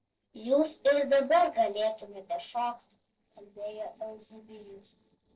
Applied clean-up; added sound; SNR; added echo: neural separator model SepFormer DNS4.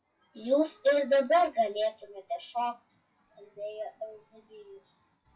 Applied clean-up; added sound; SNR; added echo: classical method WPE with log-MMSE.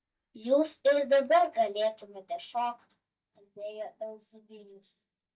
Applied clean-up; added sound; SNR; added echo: neural mask model DeepFilterNet 3.